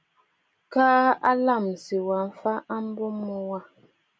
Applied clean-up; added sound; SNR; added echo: none; none; none; none.